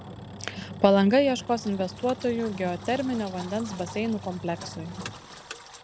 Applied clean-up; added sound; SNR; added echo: none; Engine; 13 dB; none.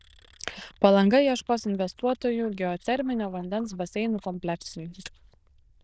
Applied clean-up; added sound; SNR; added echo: neural diffusion model UNIVERSE++.